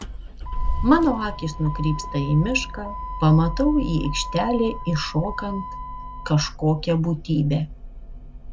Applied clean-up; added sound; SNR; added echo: none; Motor vehicle (road); 7 dB; none.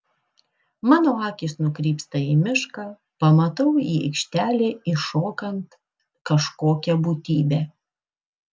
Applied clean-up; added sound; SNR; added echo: none; none; none; none.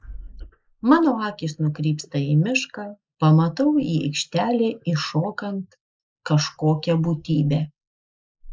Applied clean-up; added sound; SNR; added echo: neural mask model Resemble Enhance denoiser.